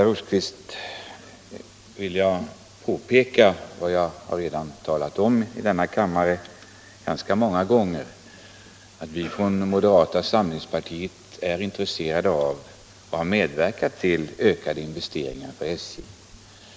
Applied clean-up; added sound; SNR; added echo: none; none; none; none.